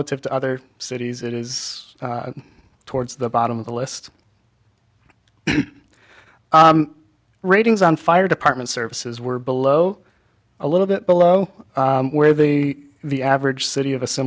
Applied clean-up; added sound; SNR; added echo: none; none; none; none.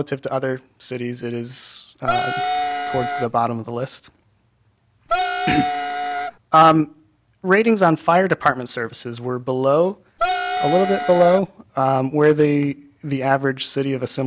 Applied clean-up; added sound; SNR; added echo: none; Wind instrument, woodwind instrument; 2 dB; none.